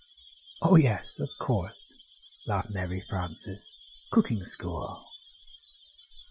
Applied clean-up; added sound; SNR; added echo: classical method Wiener filter.